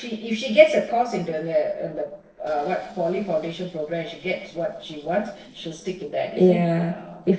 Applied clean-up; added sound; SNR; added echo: neural separator model SepFormer DNS4.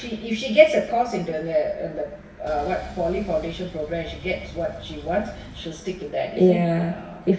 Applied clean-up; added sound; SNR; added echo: none; Engine; 15 dB; reverberation time 0.9 s.